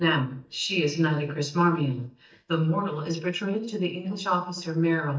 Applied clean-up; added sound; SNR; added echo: neural mask model DeepFilterNet 3.